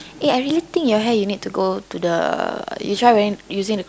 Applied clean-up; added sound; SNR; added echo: none; none; none; none.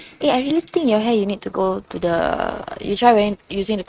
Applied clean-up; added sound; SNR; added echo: neural mask model RNNoise.